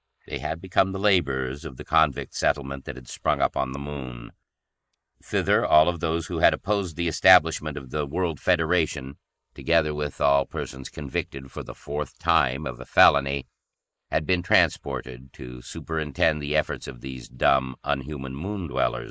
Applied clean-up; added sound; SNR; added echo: neural mask model Resemble Enhance denoiser.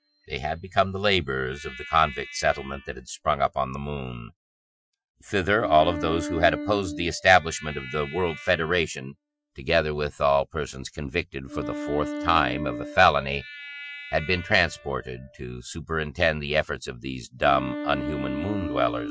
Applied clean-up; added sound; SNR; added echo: classical method Wiener filter.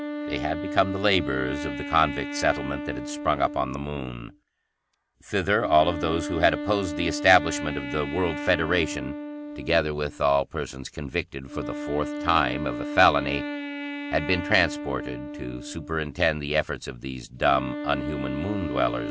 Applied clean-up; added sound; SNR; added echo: none; Wind instrument, woodwind instrument; 7 dB; none.